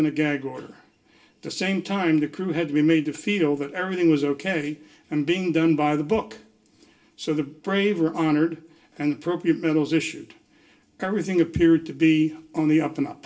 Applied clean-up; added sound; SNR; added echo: none; none; none; reverberation time 0.2 s.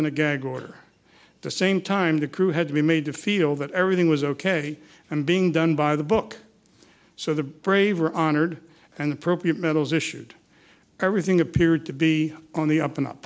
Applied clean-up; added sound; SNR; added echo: none; none; none; none.